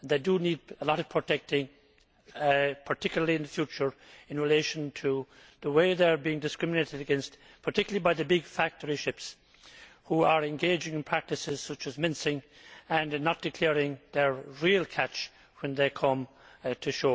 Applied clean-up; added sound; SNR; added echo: none; none; none; none.